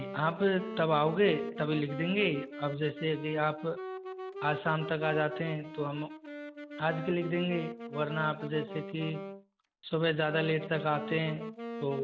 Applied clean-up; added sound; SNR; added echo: none; Wind instrument, woodwind instrument; 10 dB; none.